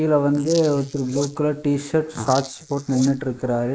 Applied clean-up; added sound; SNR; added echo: neural mask model Resemble Enhance denoiser.